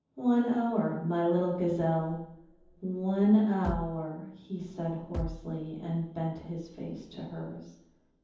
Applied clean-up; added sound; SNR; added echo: none; Bass drum; 8 dB; reverberation time 0.9 s.